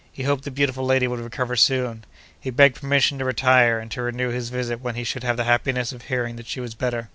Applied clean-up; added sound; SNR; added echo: none; none; none; none.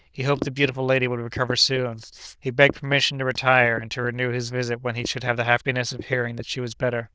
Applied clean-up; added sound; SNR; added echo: neural diffusion model UNIVERSE++.